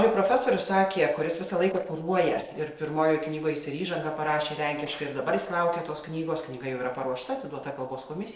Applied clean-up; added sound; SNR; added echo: neural separator model SepFormer DNS4.